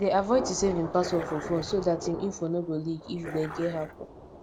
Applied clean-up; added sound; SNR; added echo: none; Thunder / Rain + Dog; 11 dB; none.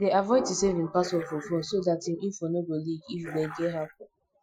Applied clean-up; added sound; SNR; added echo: classical method Wiener filter.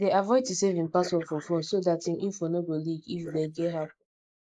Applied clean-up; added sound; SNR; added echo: neural mask model Resemble Enhance denoiser.